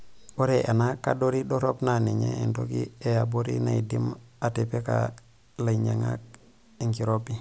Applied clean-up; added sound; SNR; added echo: none; none; none; none.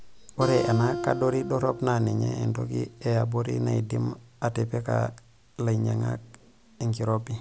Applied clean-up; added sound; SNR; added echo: none; Acoustic guitar; 8 dB; none.